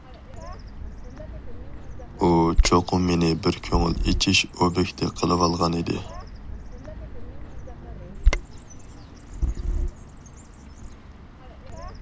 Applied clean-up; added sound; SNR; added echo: none; Bird vocalization, bird call, bird song; 3 dB; none.